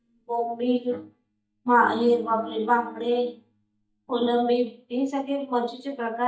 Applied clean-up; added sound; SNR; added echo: neural mask model DeepFilterNet 3.